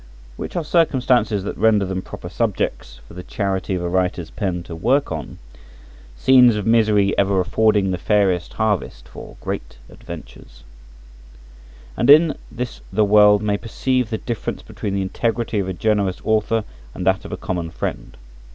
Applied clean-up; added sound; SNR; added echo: none; none; none; none.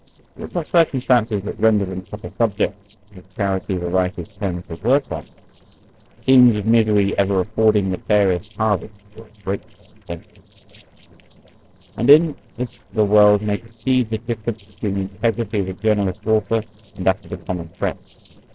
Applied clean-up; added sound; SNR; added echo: neural separator model SepFormer DNS4.